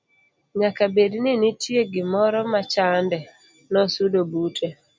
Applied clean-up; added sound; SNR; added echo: none; none; none; none.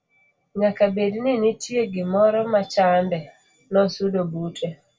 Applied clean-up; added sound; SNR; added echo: none; none; none; reverberation time 0.2 s.